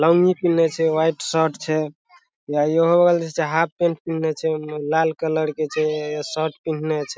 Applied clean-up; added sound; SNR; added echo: none; none; none; none.